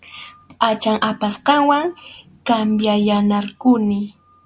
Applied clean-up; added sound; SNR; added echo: none; none; none; none.